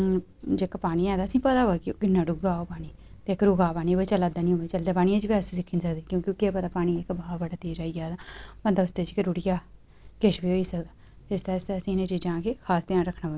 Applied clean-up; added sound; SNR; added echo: none; none; none; none.